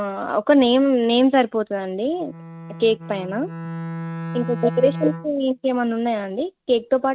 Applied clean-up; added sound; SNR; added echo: neural mask model RNNoise.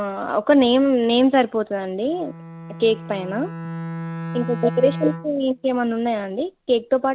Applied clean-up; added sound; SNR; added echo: none; Bowed string instrument; 13 dB; none.